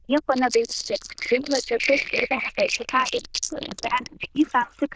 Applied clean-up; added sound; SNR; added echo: neural diffusion model UNIVERSE++.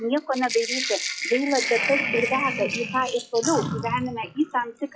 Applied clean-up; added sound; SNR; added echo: classical method log-MMSE.